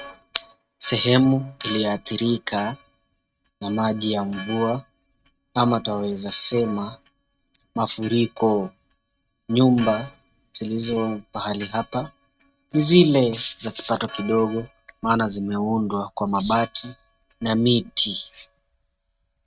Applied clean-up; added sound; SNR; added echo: neural mask model RNNoise.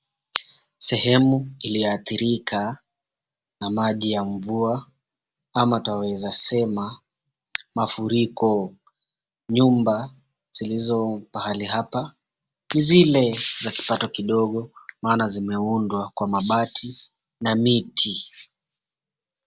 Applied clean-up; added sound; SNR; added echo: none; none; none; none.